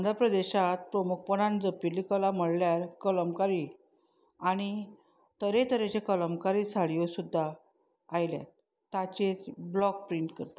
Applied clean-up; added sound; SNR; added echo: none; none; none; none.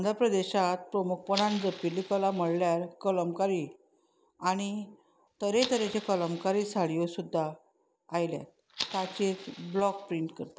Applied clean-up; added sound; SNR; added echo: none; Fire; 13 dB; none.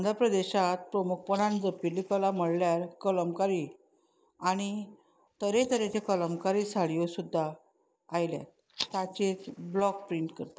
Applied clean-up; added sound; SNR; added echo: neural mask model Resemble Enhance denoiser.